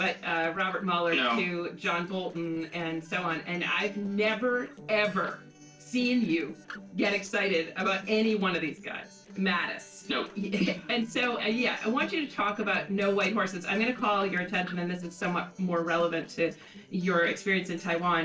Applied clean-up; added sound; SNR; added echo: neural separator model SepFormer DNS4.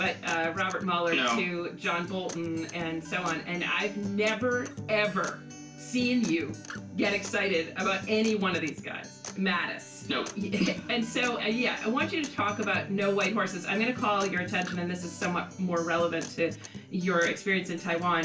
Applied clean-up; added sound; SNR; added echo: none; Acoustic guitar; 13 dB; reverberation time 0.3 s.